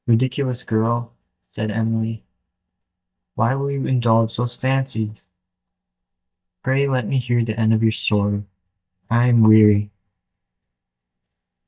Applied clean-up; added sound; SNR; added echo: neural mask model DeepFilterNet 3.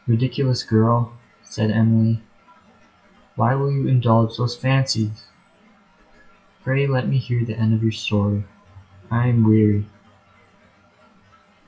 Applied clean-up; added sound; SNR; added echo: classical method WPE with log-MMSE.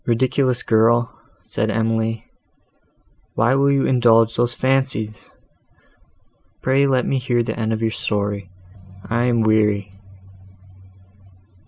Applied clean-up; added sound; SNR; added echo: none; none; none; none.